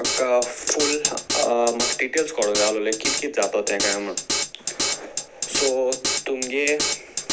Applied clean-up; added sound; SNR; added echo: none; Drum kit; 2 dB; none.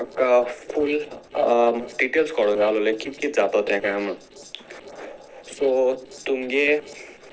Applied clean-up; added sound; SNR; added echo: neural separator model SepFormer DNS4.